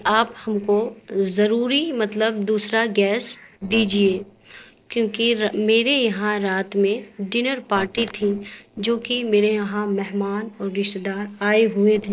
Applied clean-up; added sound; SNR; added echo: neural separator model SepFormer DNS4.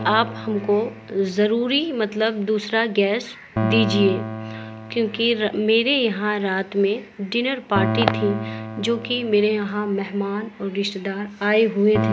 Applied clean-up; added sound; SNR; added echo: none; Piano; 9 dB; none.